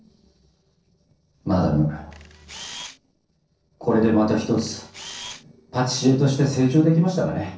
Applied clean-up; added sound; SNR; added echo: neural separator model SepFormer DNS4.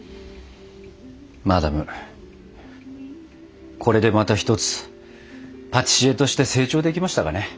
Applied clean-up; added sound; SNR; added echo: none; none; none; none.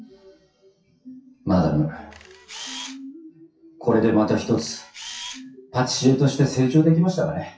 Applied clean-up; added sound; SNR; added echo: classical method WPE with log-MMSE.